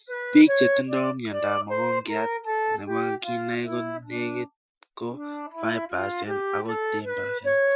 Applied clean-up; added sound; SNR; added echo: classical method Wiener filter.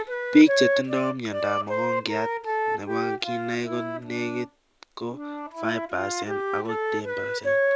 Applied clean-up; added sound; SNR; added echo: none; Wind instrument, woodwind instrument; 1 dB; none.